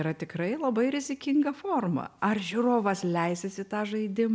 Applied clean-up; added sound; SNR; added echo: none; none; none; none.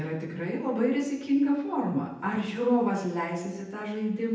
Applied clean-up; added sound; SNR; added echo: none; none; none; reverberation time 0.8 s.